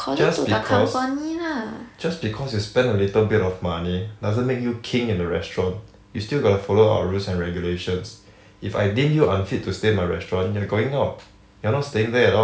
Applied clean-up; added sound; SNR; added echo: none; none; none; none.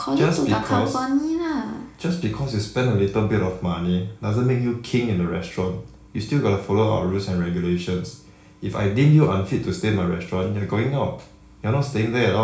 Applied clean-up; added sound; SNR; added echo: none; none; none; reverberation time 0.4 s.